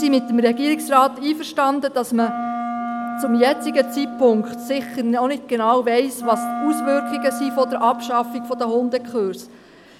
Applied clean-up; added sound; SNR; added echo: none; Wind instrument, woodwind instrument; 9 dB; none.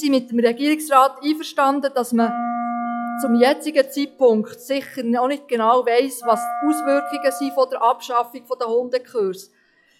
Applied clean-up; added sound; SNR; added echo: classical method log-MMSE.